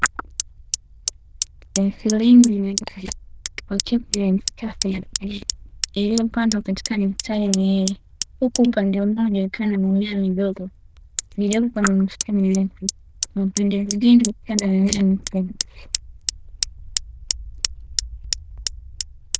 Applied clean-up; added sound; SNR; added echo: neural diffusion model UNIVERSE++.